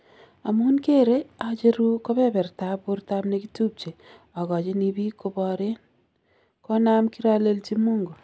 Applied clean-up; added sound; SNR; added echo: none; none; none; none.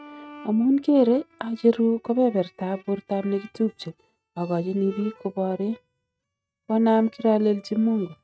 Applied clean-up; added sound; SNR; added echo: neural mask model RNNoise.